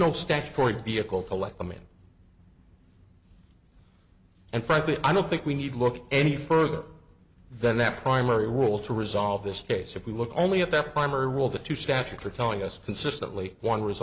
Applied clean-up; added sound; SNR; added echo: none; none; none; none.